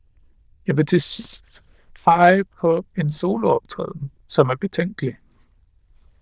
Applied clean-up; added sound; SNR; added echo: neural diffusion model UNIVERSE++.